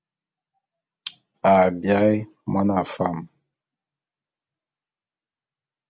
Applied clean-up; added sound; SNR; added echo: none; none; none; none.